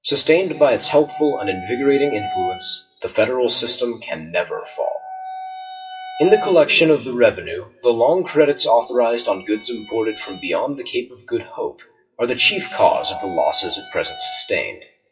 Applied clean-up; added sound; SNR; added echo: classical method WPE with log-MMSE.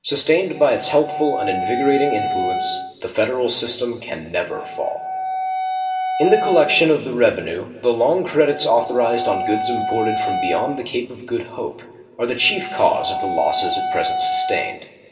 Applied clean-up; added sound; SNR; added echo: none; Wind instrument, woodwind instrument; 5 dB; reverberation time 2.7 s.